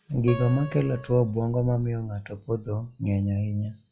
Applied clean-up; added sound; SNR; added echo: classical method log-MMSE.